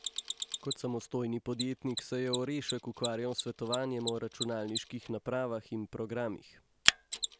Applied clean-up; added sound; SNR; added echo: none; Mechanisms; 2 dB; none.